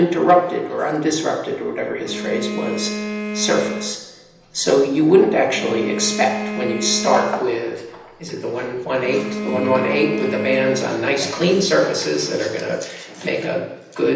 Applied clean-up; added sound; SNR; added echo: none; Bowed string instrument; 8 dB; reverberation time 0.9 s.